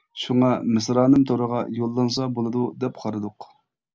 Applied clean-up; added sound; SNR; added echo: none; none; none; none.